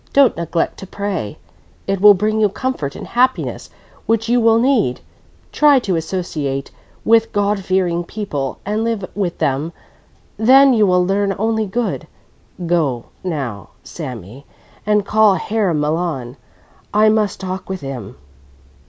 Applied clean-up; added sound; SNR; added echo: none; none; none; none.